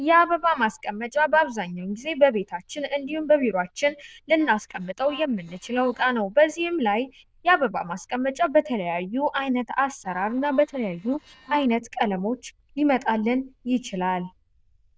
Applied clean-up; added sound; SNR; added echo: neural diffusion model UNIVERSE++.